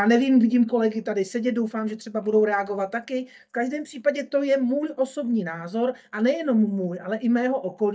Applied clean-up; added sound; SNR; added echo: neural mask model DeepFilterNet 3.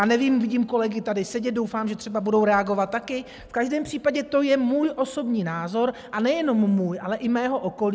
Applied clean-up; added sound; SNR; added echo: none; none; none; none.